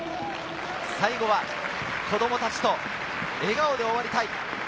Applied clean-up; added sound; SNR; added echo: none; Run; 19 dB; none.